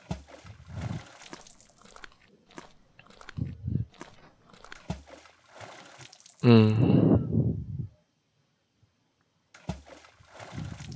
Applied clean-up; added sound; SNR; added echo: none; Walk, footsteps + Water / Splash, splatter; 18 dB; none.